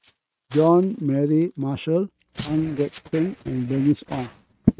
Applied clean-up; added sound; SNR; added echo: neural mask model RNNoise.